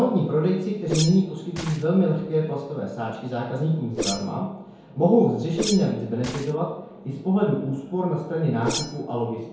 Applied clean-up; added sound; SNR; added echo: none; Whoosh, swoosh, swish; 12 dB; reverberation time 0.9 s.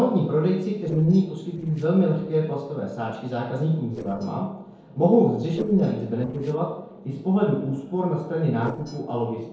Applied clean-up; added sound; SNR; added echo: neural separator model SepFormer DNS4.